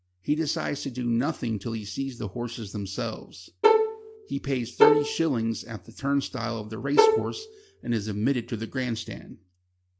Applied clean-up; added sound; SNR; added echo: none; Bowed string instrument; -4 dB; none.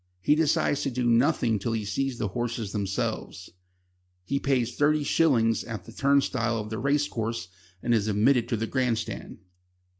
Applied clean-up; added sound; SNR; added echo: none; none; none; none.